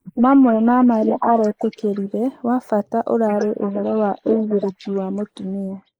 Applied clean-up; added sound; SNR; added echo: neural mask model Resemble Enhance denoiser.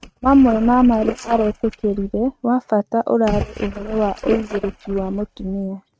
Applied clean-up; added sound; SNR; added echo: neural mask model RNNoise.